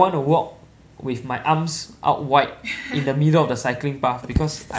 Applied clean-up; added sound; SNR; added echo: none; none; none; none.